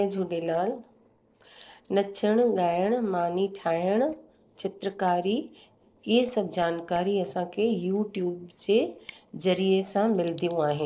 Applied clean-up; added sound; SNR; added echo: neural separator model SepFormer DNS4.